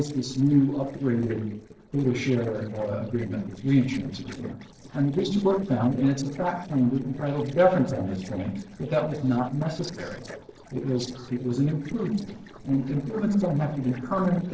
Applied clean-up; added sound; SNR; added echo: neural separator model SepFormer DNS4.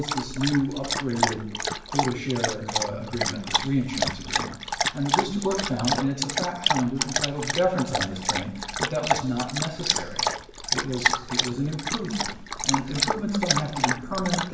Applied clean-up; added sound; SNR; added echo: none; Dog; -1 dB; reverberation time 0.8 s.